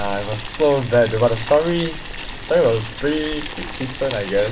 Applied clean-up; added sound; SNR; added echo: none; Boiling; 10 dB; none.